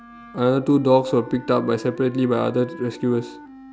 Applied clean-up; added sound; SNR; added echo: none; Wind instrument, woodwind instrument; 19 dB; none.